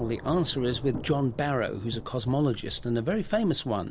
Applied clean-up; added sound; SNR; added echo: none; Thunder / Rain; 13 dB; none.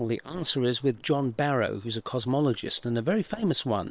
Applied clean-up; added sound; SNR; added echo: neural separator model SepFormer WHAM!.